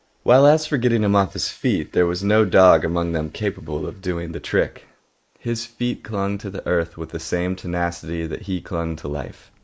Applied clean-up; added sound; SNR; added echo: neural mask model Resemble Enhance denoiser.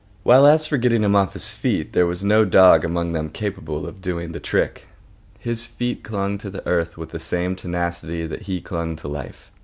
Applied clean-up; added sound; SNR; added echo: none; none; none; none.